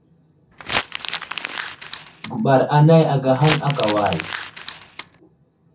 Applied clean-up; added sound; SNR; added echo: none; Crumpling, crinkling; 7 dB; reverberation time 0.3 s.